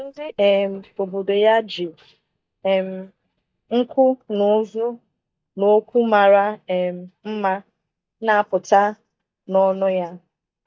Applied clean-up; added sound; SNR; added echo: neural mask model DeepFilterNet 3.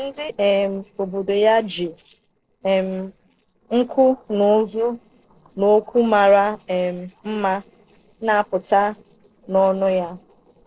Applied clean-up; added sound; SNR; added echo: neural separator model SepFormer DNS4.